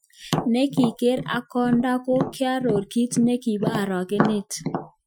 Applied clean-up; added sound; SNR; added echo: classical method Wiener filter.